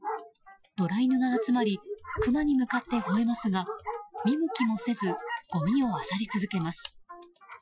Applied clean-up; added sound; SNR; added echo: classical method Wiener filter.